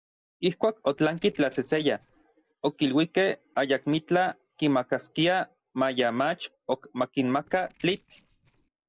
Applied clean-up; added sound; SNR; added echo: neural separator model SepFormer DNS4.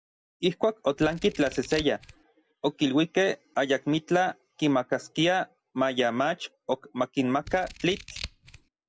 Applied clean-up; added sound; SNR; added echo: none; Scissors; 15 dB; none.